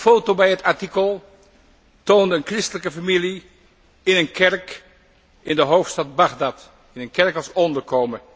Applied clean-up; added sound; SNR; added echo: none; none; none; none.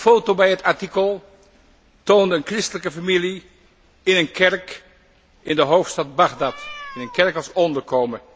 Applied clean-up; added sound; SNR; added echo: none; Meow; 17 dB; none.